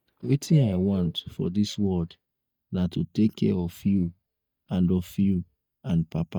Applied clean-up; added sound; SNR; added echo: neural mask model DeepFilterNet 3.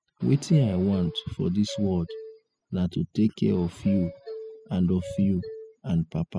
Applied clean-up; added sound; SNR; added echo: classical method spectral subtraction.